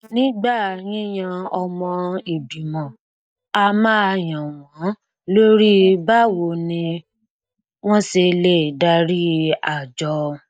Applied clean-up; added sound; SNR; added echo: neural mask model DeepFilterNet 3.